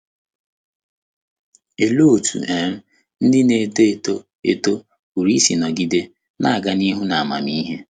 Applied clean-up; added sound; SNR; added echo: none; none; none; none.